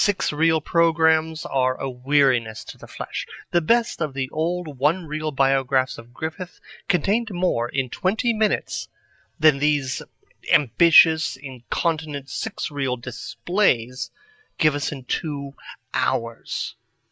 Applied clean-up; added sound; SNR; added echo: none; none; none; none.